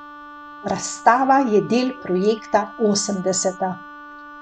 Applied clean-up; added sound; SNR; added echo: none; Wind instrument, woodwind instrument; 18 dB; none.